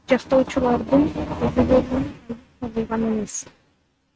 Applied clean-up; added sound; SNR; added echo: neural mask model RNNoise.